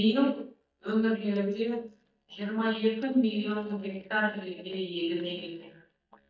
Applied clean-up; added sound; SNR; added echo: neural mask model DeepFilterNet 3.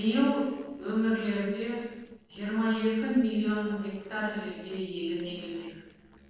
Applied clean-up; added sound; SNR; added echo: neural separator model SepFormer DNS4.